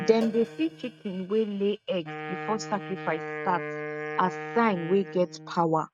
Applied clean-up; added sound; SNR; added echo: neural mask model RNNoise.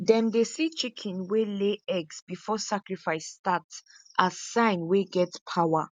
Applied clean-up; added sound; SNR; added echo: none; none; none; none.